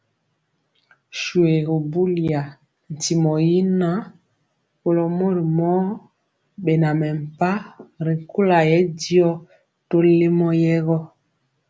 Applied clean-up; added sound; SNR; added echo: none; none; none; none.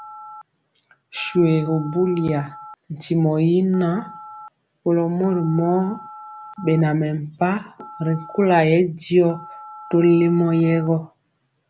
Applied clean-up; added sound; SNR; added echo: none; Telephone; 20 dB; none.